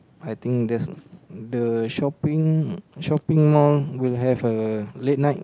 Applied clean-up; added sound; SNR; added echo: none; none; none; none.